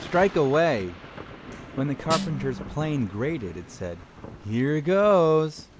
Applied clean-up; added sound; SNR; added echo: none; Snare drum + Thunder / Rain; 14 dB; none.